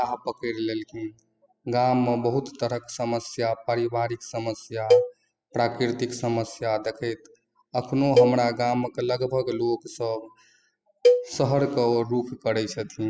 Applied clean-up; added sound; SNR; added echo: classical method spectral subtraction.